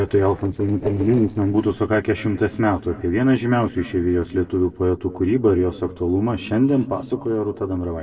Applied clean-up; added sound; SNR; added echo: neural separator model SepFormer DNS4.